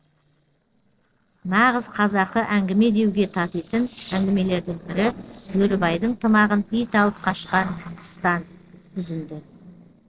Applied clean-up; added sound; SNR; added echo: neural separator model SepFormer DNS4.